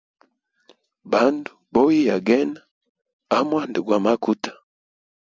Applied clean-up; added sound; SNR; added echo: none; none; none; none.